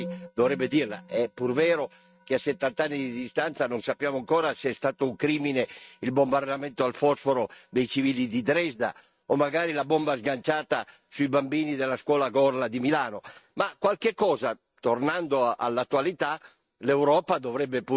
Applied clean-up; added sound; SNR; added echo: neural mask model RNNoise.